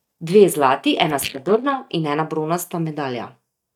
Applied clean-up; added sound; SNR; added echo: neural mask model DeepFilterNet 3.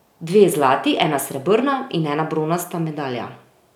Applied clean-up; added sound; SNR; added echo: none; none; none; none.